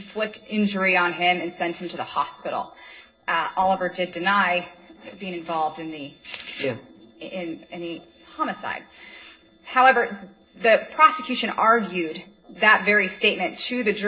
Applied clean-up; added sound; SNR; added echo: neural separator model SepFormer DNS4.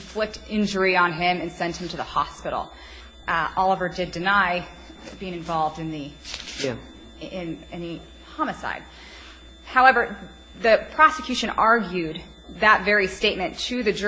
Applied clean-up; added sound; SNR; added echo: none; none; none; none.